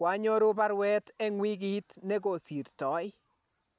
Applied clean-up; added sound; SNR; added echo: none; none; none; none.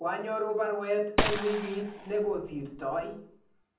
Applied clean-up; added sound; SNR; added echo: none; Gunshot, gunfire; 3 dB; reverberation time 0.6 s.